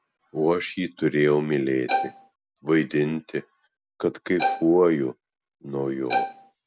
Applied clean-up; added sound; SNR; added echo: none; Bowed string instrument; 2 dB; none.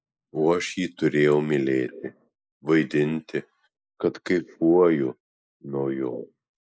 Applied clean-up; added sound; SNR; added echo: neural mask model Resemble Enhance denoiser.